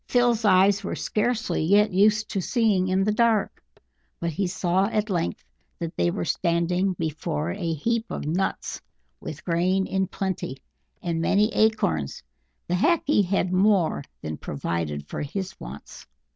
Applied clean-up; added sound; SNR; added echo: none; none; none; none.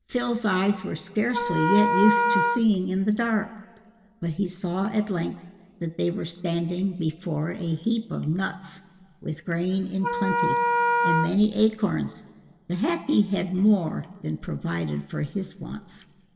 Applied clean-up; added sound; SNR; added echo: none; Wind instrument, woodwind instrument; -2 dB; reverberation time 1.4 s.